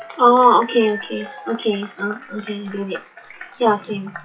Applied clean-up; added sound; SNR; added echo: classical method WPE with log-MMSE.